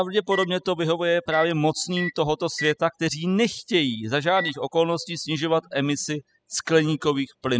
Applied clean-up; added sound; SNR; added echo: classical method spectral subtraction.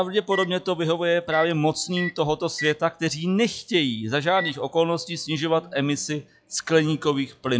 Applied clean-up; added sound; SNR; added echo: classical method log-MMSE.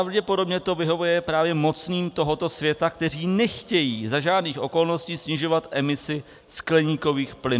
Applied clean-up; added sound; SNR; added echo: none; none; none; none.